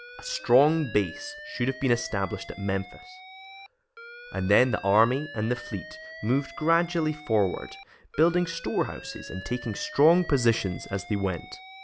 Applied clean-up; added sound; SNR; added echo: none; Alarm; 17 dB; none.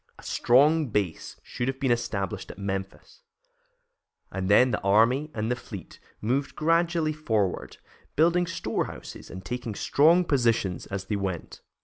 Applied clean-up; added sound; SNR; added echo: none; none; none; none.